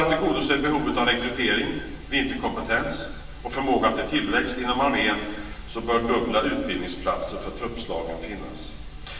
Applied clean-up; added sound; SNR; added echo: none; none; none; reverberation time 1.0 s.